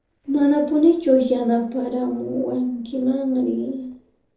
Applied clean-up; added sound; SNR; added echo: neural separator model SepFormer DNS4.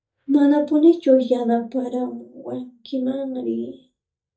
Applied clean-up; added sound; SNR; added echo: neural mask model DeepFilterNet 3.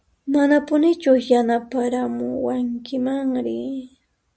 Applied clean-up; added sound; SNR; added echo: none; none; none; none.